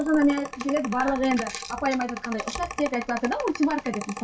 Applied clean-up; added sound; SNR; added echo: classical method WPE with log-MMSE.